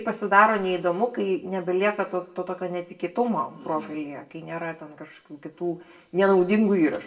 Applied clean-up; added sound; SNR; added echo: none; none; none; reverberation time 0.2 s.